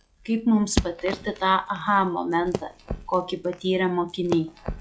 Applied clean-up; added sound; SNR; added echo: classical method log-MMSE.